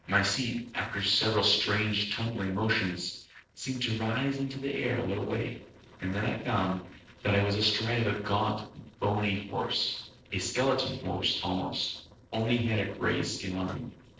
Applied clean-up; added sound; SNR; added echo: neural separator model SepFormer DNS4.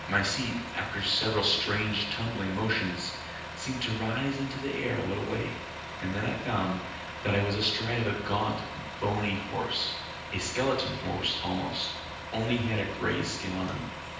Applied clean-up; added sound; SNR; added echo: none; Truck; 9 dB; reverberation time 0.9 s.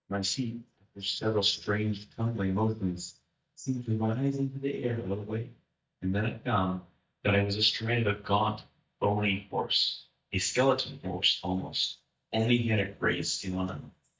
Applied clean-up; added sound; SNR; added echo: neural mask model DeepFilterNet 3.